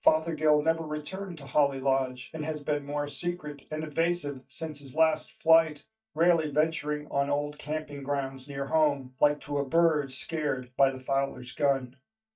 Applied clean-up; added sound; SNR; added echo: neural mask model DeepFilterNet 3.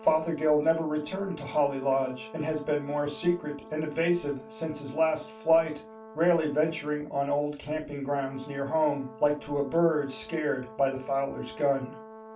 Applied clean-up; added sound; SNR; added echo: none; Brass instrument; 18 dB; reverberation time 0.2 s.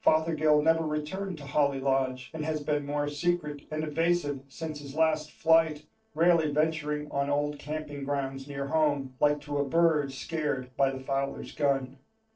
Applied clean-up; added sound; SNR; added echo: neural separator model SepFormer DNS4.